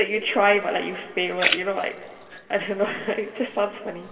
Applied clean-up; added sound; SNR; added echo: none; Splash, splatter; 8 dB; reverberation time 2.0 s.